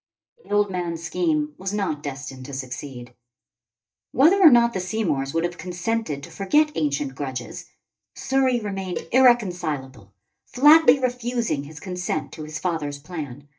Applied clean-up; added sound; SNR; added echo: neural mask model DeepFilterNet 3.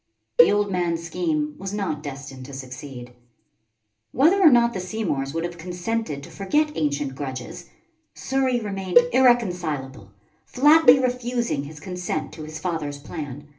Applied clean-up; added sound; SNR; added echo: none; Cowbell; 1 dB; reverberation time 0.3 s.